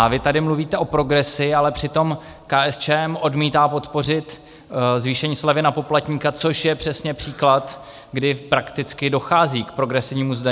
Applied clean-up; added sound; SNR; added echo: none; none; none; none.